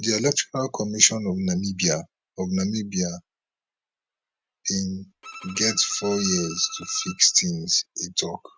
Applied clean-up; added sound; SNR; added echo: none; Bowed string instrument; 16 dB; none.